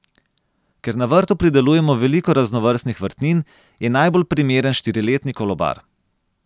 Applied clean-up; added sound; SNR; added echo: none; none; none; none.